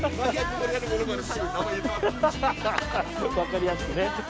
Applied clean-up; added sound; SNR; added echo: none; none; none; none.